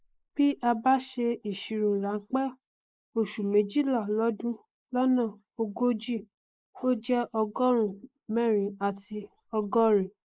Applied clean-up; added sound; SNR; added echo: neural mask model Resemble Enhance denoiser.